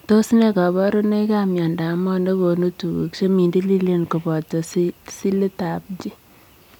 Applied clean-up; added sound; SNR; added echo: none; none; none; none.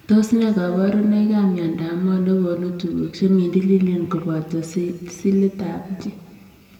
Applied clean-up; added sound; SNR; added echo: none; none; none; reverberation time 1.8 s.